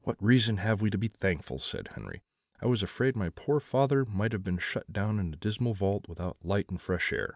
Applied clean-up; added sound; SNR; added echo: none; none; none; none.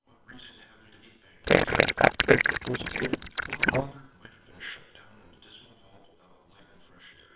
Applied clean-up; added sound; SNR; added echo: neural separator model SepFormer WHAMR!.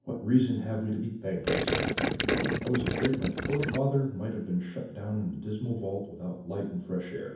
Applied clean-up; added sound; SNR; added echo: none; Gurgling; -1 dB; reverberation time 0.7 s.